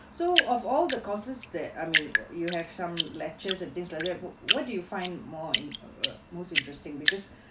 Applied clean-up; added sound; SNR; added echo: none; Drip; -1 dB; none.